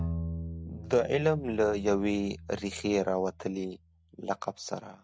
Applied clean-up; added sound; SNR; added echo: none; Bowed string instrument; 10 dB; none.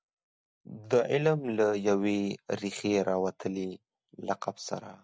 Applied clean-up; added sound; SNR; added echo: none; none; none; none.